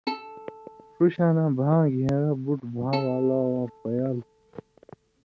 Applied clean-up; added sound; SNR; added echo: none; Bowed string instrument; 15 dB; none.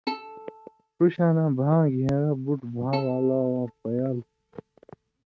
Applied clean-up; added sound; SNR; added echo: neural mask model RNNoise.